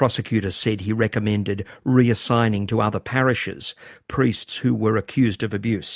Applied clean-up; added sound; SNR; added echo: none; none; none; none.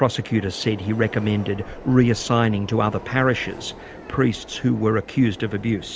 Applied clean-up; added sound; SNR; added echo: none; Subway, metro, underground; 17 dB; none.